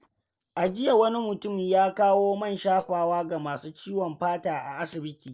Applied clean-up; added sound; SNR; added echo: neural separator model SepFormer DNS4.